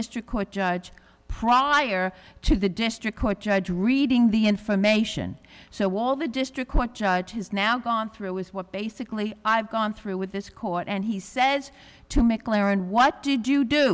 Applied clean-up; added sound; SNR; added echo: none; none; none; none.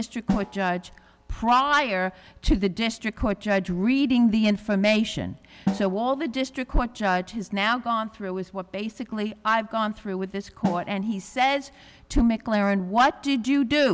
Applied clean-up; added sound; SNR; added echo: none; Snare drum; 12 dB; none.